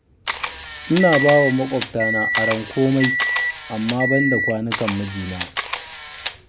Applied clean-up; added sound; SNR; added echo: none; Microwave oven + Camera; 3 dB; none.